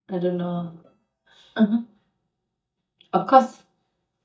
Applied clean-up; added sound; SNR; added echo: neural mask model DeepFilterNet 3.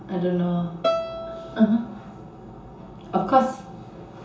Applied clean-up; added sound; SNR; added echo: none; Bowed string instrument; 7 dB; reverberation time 0.6 s.